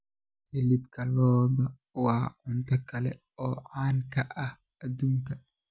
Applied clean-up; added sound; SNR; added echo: none; none; none; none.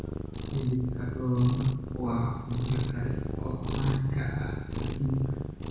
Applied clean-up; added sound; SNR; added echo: none; Cat; 4 dB; reverberation time 1.0 s.